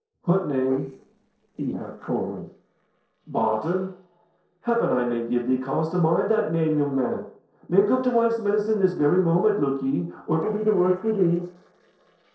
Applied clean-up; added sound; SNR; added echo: neural separator model SepFormer DNS4.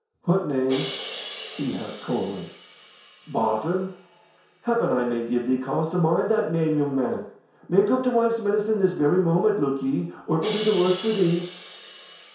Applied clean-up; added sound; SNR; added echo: none; Crash cymbal; 16 dB; reverberation time 0.6 s.